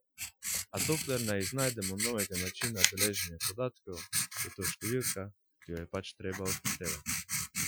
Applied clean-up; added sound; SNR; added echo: classical method Wiener filter.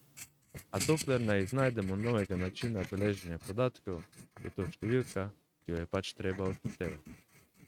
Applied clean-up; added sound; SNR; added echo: neural mask model RNNoise.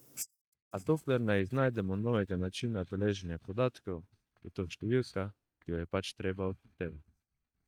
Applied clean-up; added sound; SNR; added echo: neural mask model DeepFilterNet 3.